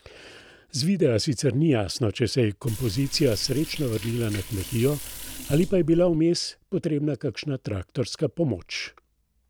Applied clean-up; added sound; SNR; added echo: none; Liquid; 11 dB; none.